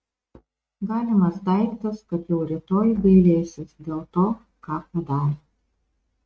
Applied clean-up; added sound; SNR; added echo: neural mask model RNNoise.